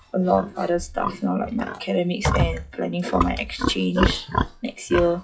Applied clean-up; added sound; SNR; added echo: classical method WPE with log-MMSE.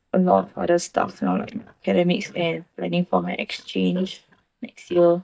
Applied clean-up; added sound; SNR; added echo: neural mask model DeepFilterNet 3.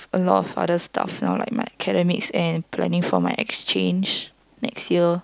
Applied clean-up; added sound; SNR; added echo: none; none; none; none.